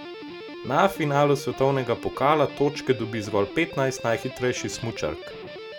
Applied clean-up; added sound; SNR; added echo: none; Guitar; 13 dB; none.